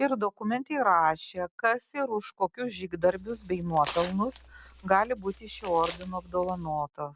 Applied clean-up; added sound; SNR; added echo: none; Tearing; 17 dB; none.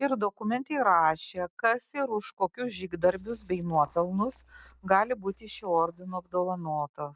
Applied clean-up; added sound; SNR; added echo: neural mask model DeepFilterNet 3.